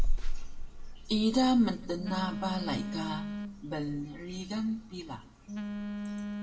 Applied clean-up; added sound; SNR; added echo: none; Telephone; 1 dB; reverberation time 0.7 s.